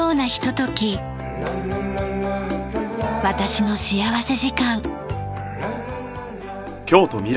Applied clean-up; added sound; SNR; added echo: none; none; none; none.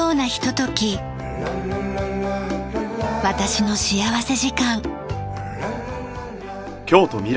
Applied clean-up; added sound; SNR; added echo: none; Wind; 19 dB; none.